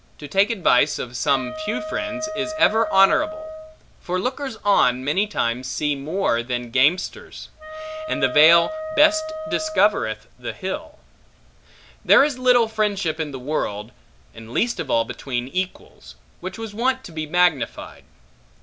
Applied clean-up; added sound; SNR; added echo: none; Wind instrument, woodwind instrument; 8 dB; none.